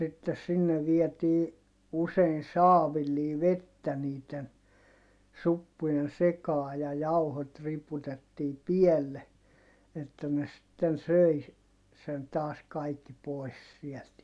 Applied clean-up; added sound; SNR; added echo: none; none; none; none.